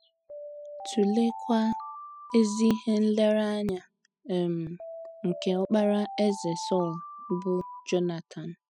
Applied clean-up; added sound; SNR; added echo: classical method spectral subtraction.